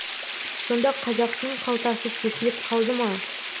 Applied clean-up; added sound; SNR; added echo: none; Water; 3 dB; none.